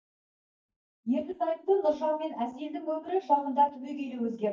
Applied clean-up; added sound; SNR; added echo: neural mask model DeepFilterNet 3.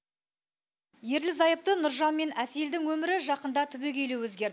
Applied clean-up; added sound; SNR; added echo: none; none; none; none.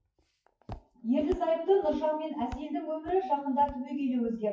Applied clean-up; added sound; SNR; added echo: classical method WPE with log-MMSE.